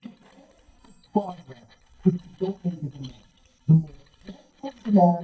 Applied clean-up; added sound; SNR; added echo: neural mask model DeepFilterNet 3.